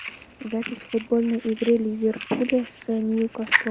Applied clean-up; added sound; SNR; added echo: none; Fire; 7 dB; none.